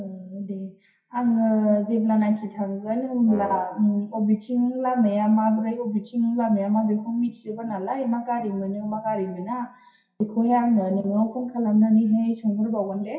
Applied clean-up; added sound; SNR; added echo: classical method WPE with log-MMSE.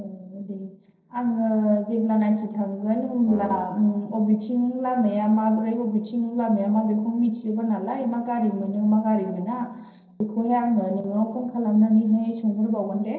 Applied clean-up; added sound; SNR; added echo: neural separator model SepFormer DNS4.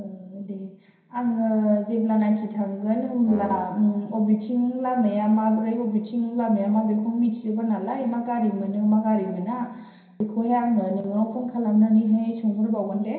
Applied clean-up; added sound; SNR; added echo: none; Wind instrument, woodwind instrument; 12 dB; reverberation time 0.5 s.